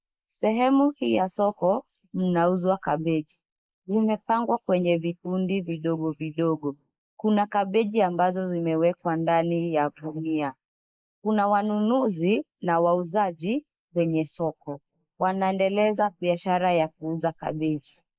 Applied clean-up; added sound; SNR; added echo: neural mask model Resemble Enhance denoiser.